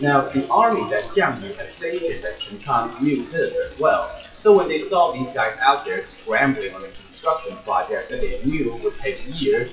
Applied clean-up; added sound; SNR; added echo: classical method WPE with log-MMSE.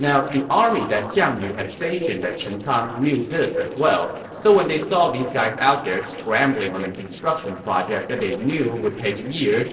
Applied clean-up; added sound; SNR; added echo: neural separator model SepFormer DNS4.